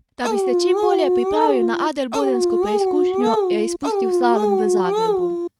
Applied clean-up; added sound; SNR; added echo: neural mask model RNNoise.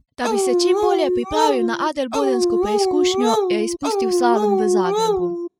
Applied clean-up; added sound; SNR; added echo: classical method spectral subtraction.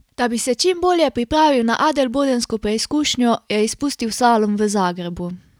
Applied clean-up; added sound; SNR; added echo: none; none; none; none.